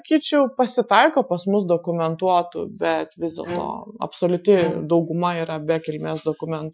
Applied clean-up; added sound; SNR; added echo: classical method Wiener filter.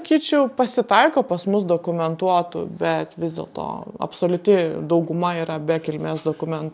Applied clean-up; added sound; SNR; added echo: none; none; none; none.